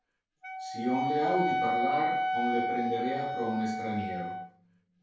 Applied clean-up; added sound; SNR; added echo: none; Wind instrument, woodwind instrument; -2 dB; reverberation time 0.6 s.